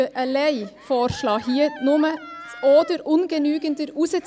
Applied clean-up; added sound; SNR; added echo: none; Gasp; 19 dB; none.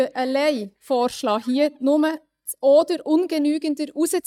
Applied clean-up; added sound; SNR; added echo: neural mask model DeepFilterNet 3.